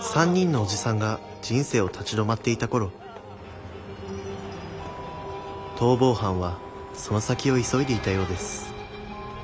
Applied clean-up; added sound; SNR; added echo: none; none; none; none.